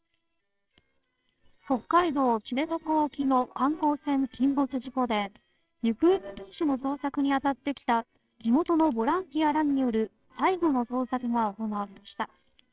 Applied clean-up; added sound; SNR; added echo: neural separator model SepFormer WHAMR!.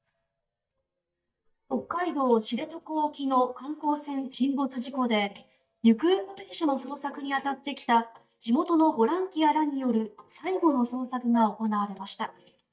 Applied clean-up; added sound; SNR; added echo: neural mask model DeepFilterNet 3.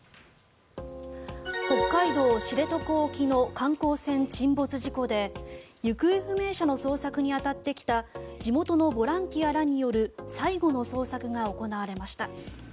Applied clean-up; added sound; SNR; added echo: none; none; none; none.